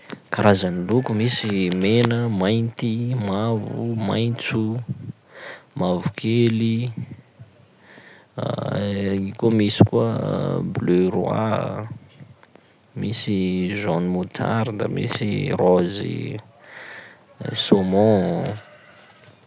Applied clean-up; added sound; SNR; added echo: none; none; none; none.